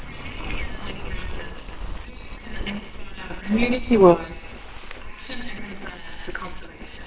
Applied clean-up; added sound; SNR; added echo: neural separator model SepFormer WHAMR!.